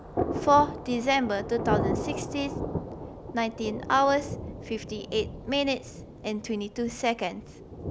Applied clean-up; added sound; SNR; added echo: none; Thunder; 6 dB; none.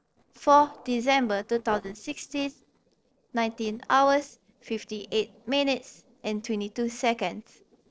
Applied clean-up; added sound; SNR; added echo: neural separator model SepFormer DNS4.